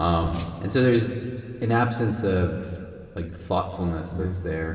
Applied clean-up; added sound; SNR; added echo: none; Rattle (instrument); 11 dB; reverberation time 2.6 s.